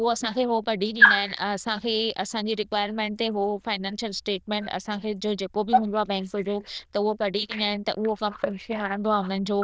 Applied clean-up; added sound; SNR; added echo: neural diffusion model UNIVERSE++.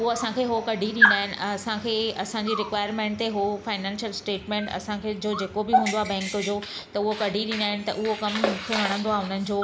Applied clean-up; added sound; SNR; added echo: none; Dog; 3 dB; none.